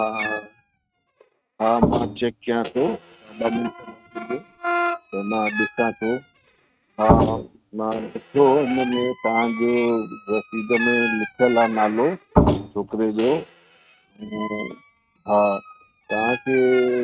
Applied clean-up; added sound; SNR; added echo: neural mask model RNNoise.